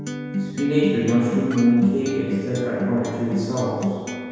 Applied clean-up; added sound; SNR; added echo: none; Acoustic guitar; 5 dB; reverberation time 1.9 s.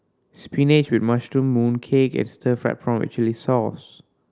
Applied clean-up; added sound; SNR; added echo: none; none; none; none.